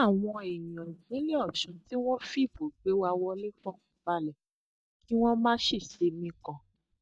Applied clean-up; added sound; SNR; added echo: neural mask model DeepFilterNet 3.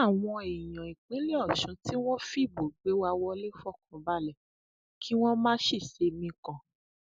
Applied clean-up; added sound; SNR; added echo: none; none; none; none.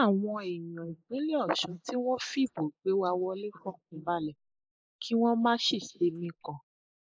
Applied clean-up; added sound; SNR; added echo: neural mask model Resemble Enhance denoiser.